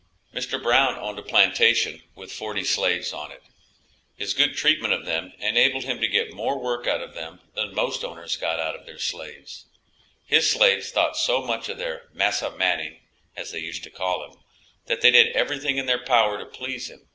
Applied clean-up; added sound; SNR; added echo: none; none; none; none.